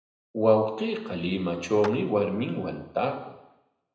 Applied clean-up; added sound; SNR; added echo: none; Clapping; 17 dB; reverberation time 0.8 s.